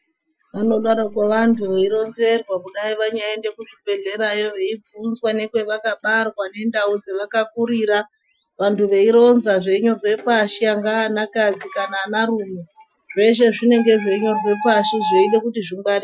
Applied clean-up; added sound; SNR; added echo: classical method Wiener filter.